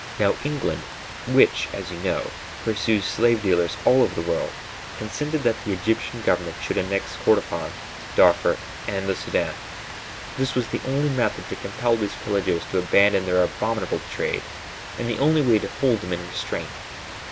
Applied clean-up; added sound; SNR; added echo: none; Rain; 11 dB; none.